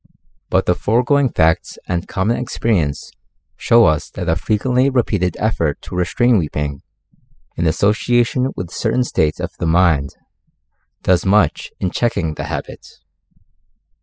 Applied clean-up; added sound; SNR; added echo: classical method spectral subtraction.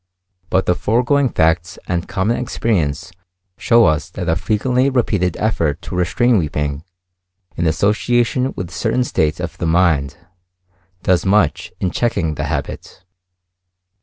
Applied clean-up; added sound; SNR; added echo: none; none; none; none.